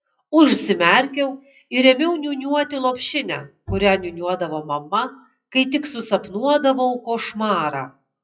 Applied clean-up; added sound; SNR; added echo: classical method WPE with log-MMSE.